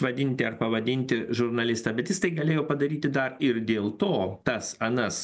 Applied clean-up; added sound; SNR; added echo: none; none; none; none.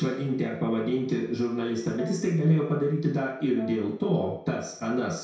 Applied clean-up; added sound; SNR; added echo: none; Brass instrument; 20 dB; reverberation time 0.6 s.